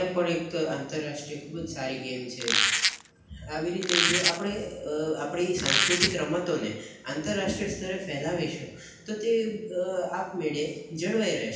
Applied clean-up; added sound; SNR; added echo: none; Squeak; -5 dB; reverberation time 0.9 s.